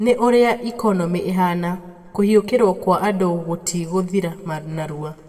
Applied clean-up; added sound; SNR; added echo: none; none; none; reverberation time 1.1 s.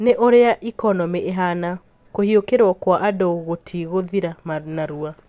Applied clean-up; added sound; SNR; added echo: none; none; none; none.